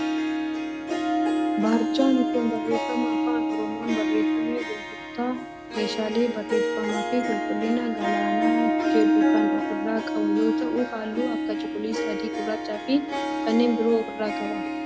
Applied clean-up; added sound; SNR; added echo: none; Harp; -2 dB; none.